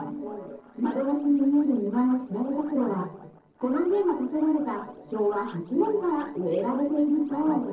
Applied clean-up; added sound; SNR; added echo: neural separator model SepFormer DNS4.